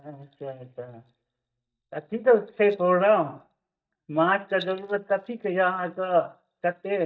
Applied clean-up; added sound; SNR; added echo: neural mask model DeepFilterNet 3.